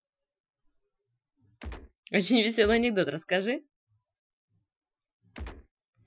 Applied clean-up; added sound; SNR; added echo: classical method Wiener filter.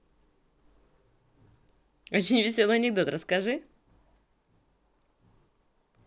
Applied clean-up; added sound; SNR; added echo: none; none; none; none.